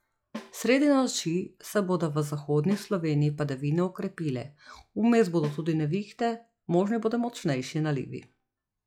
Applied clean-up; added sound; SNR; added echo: classical method log-MMSE.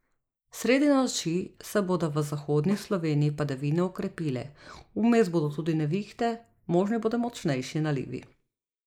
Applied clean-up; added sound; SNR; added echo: neural mask model Resemble Enhance denoiser.